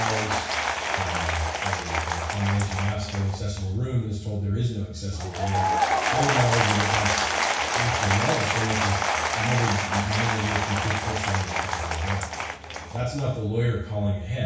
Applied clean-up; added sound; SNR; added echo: none; Applause / Crowd; 0 dB; reverberation time 0.6 s.